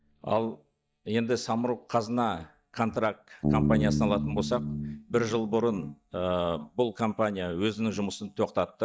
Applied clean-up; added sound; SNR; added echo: neural mask model DeepFilterNet 3.